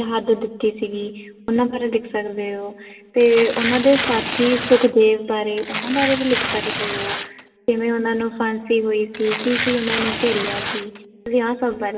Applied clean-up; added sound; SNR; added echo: none; Tearing; 5 dB; reverberation time 1.6 s.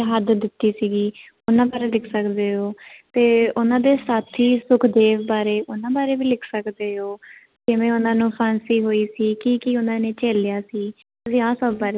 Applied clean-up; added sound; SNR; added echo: none; none; none; none.